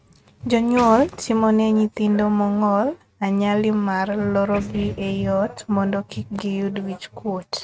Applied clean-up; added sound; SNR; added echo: neural mask model RNNoise.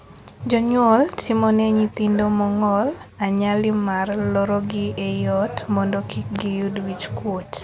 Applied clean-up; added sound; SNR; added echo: none; none; none; none.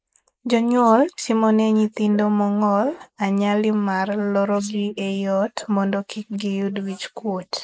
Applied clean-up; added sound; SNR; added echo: neural mask model Resemble Enhance denoiser.